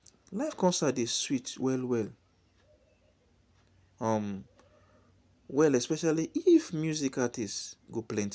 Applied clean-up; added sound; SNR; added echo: none; none; none; none.